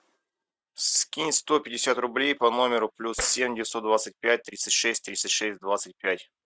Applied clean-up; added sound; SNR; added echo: neural mask model RNNoise.